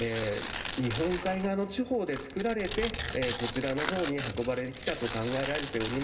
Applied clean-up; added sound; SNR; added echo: none; Tearing; 4 dB; reverberation time 0.2 s.